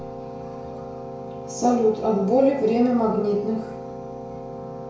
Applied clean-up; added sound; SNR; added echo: none; Keyboard (musical); 11 dB; reverberation time 0.6 s.